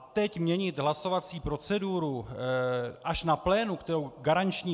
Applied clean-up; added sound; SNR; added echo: none; none; none; none.